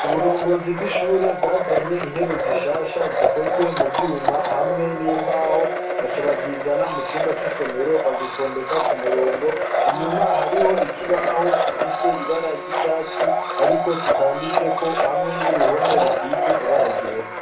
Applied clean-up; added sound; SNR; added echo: none; Domestic sounds, home sounds; -2 dB; reverberation time 0.3 s.